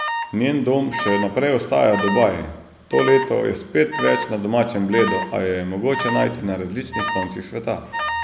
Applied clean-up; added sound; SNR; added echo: none; Alarm; 8 dB; none.